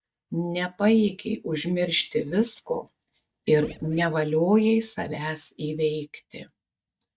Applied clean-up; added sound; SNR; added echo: neural mask model DeepFilterNet 3.